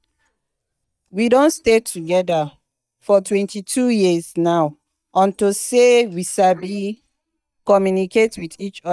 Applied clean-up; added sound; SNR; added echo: neural mask model DeepFilterNet 3.